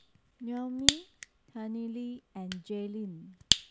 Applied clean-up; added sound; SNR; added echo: none; Fire; -4 dB; none.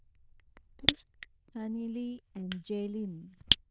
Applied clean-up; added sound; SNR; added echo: neural diffusion model UNIVERSE++.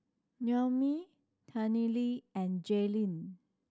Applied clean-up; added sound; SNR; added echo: none; none; none; none.